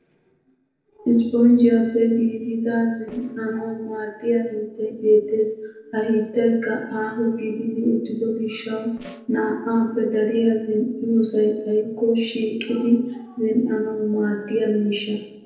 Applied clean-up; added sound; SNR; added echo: neural separator model SepFormer DNS4.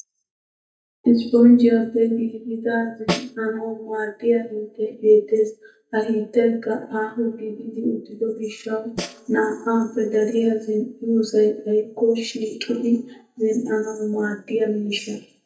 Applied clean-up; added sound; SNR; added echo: neural mask model DeepFilterNet 3.